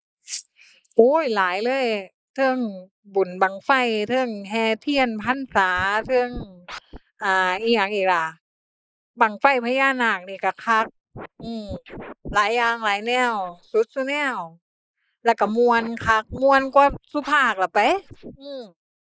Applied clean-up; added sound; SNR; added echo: neural mask model Resemble Enhance denoiser.